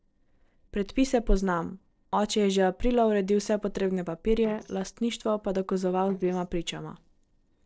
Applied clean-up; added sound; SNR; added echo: neural separator model SepFormer DNS4.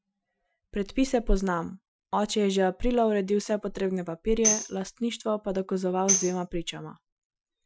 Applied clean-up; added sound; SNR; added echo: classical method Wiener filter.